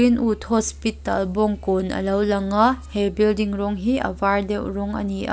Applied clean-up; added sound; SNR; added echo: none; none; none; none.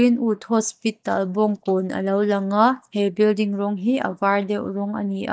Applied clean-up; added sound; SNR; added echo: neural mask model DeepFilterNet 3.